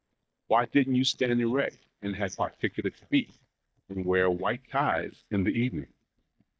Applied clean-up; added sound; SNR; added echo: neural mask model DeepFilterNet 3.